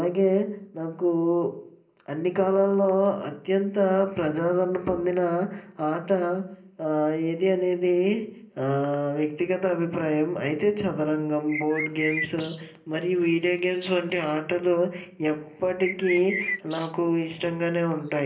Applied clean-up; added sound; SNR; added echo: none; Bird; 10 dB; reverberation time 0.5 s.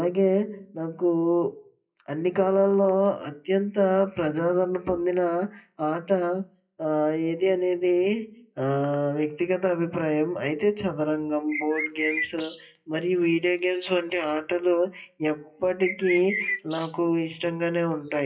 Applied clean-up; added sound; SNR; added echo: classical method WPE with log-MMSE.